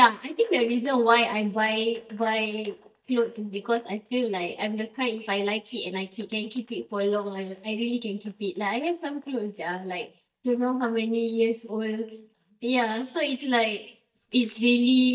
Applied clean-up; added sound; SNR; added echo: neural mask model DeepFilterNet 3.